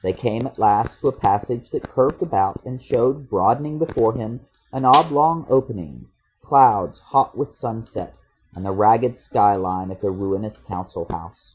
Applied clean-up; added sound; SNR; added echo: none; Snare drum; 13 dB; none.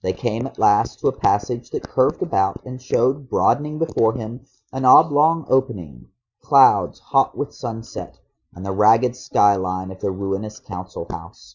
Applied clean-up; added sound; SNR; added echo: neural mask model Resemble Enhance denoiser.